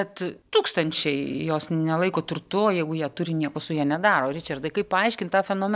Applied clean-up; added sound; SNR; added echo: none; none; none; none.